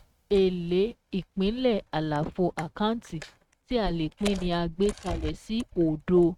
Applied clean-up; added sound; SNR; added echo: neural mask model RNNoise.